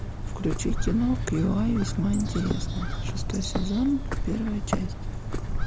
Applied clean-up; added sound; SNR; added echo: none; Bird; 0 dB; none.